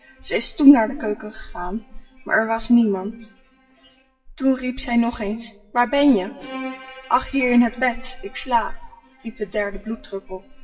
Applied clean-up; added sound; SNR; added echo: classical method WPE with log-MMSE.